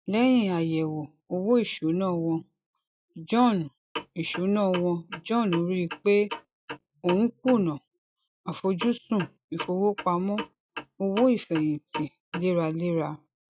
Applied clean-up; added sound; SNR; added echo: classical method log-MMSE.